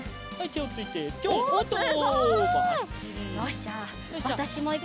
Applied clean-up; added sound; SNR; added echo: none; none; none; none.